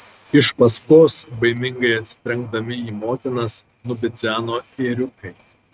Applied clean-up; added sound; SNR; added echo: neural mask model RNNoise.